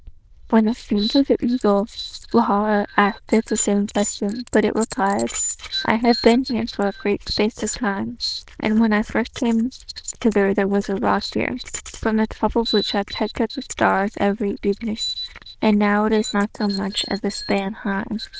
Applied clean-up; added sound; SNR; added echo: neural diffusion model UNIVERSE++.